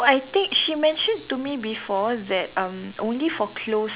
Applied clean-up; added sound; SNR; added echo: none; none; none; none.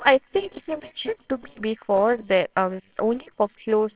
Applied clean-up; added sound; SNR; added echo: neural separator model SepFormer WHAMR!.